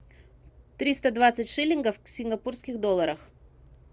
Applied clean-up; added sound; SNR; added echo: none; none; none; none.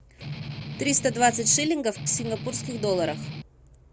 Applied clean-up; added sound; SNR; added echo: none; Strum; 8 dB; none.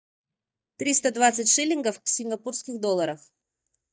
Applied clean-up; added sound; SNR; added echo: neural mask model DeepFilterNet 3.